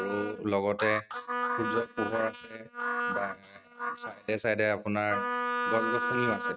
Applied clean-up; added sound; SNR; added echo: neural mask model RNNoise.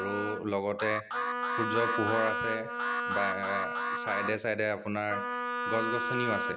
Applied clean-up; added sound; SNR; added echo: none; Alarm + Wind instrument, woodwind instrument; 0 dB; none.